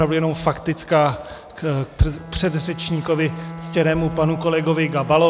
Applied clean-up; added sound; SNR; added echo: none; Bowed string instrument; 12 dB; none.